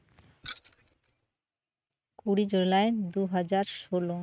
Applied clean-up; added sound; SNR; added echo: neural mask model RNNoise.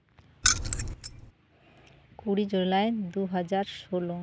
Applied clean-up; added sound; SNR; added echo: none; Keys jangling; -2 dB; none.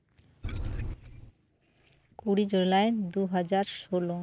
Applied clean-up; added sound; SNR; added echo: neural separator model SepFormer DNS4.